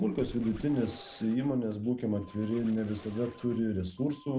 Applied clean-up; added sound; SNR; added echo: none; Doorbell + Squeak; 20 dB; none.